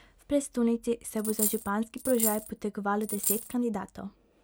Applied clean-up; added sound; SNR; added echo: none; Coin (dropping); 3 dB; none.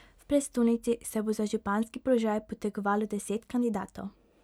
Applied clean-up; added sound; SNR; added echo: none; none; none; none.